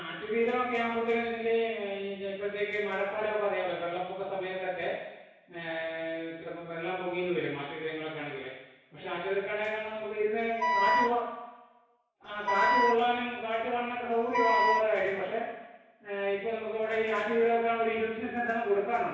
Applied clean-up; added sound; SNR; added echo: none; Wind instrument, woodwind instrument; -4 dB; reverberation time 1.1 s.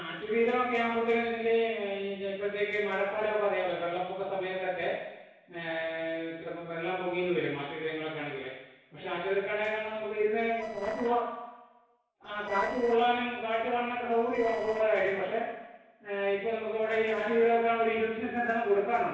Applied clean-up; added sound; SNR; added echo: neural separator model SepFormer DNS4.